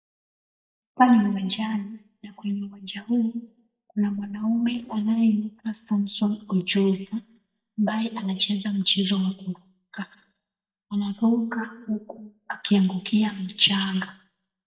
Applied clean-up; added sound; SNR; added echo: neural mask model DeepFilterNet 3.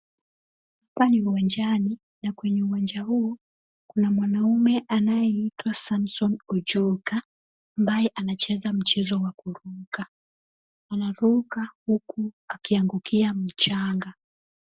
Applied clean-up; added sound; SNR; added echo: none; none; none; none.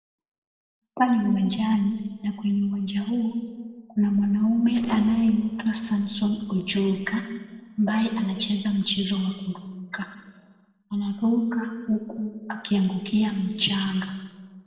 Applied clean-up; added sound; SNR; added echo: neural separator model SepFormer DNS4.